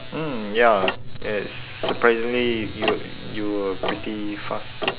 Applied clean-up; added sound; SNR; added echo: none; Tick-tock; 5 dB; none.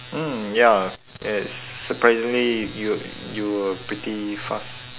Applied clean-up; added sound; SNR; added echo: none; none; none; none.